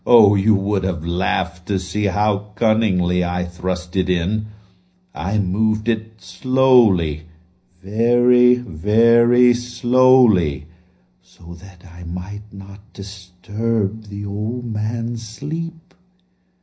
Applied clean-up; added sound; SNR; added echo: none; none; none; reverberation time 0.5 s.